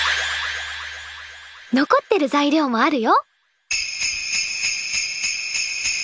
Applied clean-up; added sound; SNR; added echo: none; none; none; none.